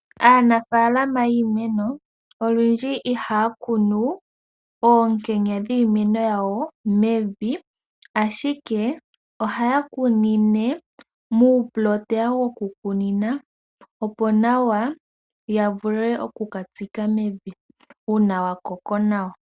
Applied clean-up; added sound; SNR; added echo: none; none; none; none.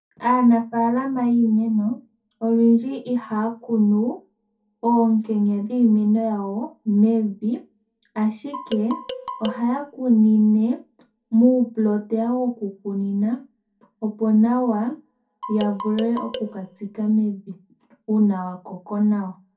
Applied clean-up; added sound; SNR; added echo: none; Marimba, xylophone; 12 dB; reverberation time 0.3 s.